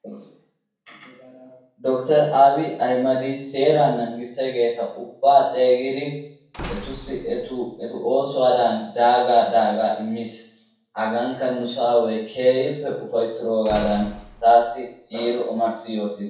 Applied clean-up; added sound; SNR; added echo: none; Slam / Wood; 17 dB; reverberation time 0.6 s.